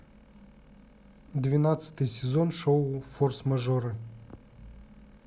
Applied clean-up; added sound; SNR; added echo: none; none; none; none.